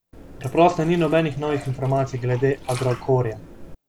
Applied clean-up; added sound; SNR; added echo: none; Liquid; 16 dB; none.